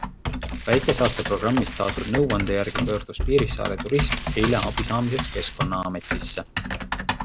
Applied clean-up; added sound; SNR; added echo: none; Glass + Typing; 3 dB; none.